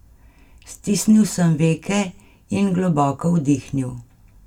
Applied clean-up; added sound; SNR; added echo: none; none; none; reverberation time 0.2 s.